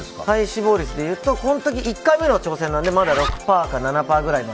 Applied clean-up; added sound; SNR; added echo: none; Zipper (clothing); 13 dB; none.